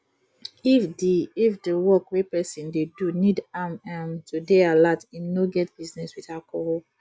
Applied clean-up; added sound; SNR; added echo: none; none; none; none.